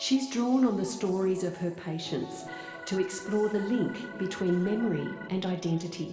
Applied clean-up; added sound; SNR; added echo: none; Organ; 15 dB; reverberation time 2.1 s.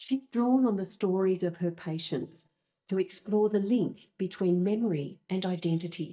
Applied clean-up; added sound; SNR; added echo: neural mask model DeepFilterNet 3.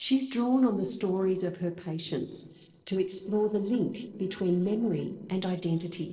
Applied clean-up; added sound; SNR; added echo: neural separator model SepFormer DNS4.